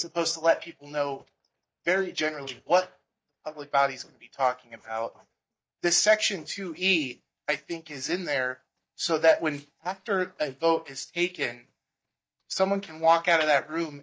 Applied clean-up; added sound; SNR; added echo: neural mask model DeepFilterNet 3.